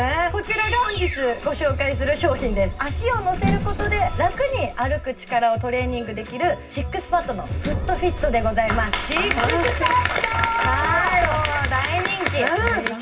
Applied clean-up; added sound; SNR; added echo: none; Sliding door; 10 dB; reverberation time 0.4 s.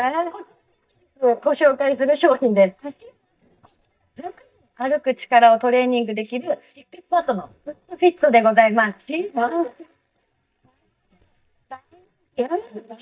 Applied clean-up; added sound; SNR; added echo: neural mask model DeepFilterNet 3.